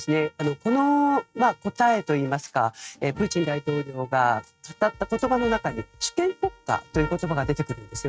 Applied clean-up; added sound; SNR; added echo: neural mask model RNNoise.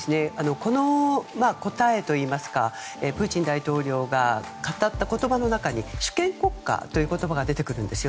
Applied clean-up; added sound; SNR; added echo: none; none; none; none.